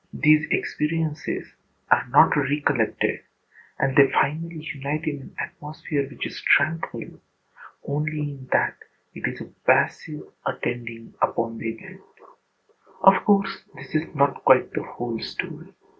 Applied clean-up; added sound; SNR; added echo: none; none; none; none.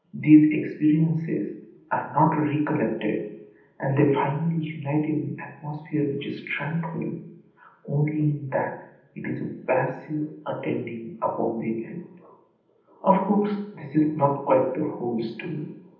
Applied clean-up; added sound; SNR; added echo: none; none; none; reverberation time 0.8 s.